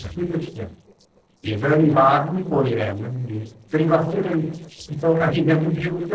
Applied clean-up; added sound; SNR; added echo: neural separator model SepFormer DNS4.